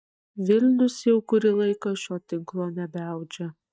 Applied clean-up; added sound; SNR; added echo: neural mask model DeepFilterNet 3.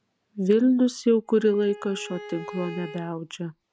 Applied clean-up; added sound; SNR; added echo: none; Bowed string instrument; 17 dB; none.